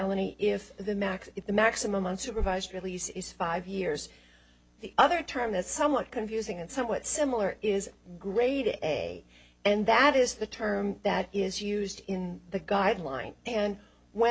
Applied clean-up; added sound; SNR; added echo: none; none; none; none.